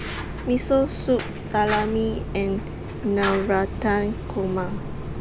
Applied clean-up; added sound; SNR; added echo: none; Fire; 6 dB; none.